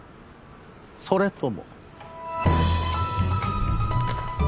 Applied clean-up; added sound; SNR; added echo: none; none; none; none.